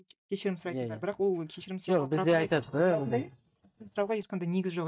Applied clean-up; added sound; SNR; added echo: neural mask model DeepFilterNet 3.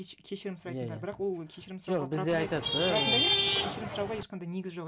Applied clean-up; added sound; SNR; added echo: none; Traffic noise, roadway noise / Vehicle horn, car horn, honking; -5 dB; none.